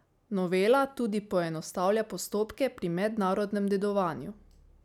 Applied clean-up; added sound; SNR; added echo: none; none; none; none.